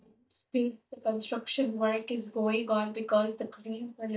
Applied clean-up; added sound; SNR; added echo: neural mask model DeepFilterNet 3.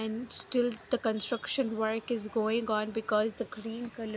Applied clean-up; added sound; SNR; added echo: none; none; none; none.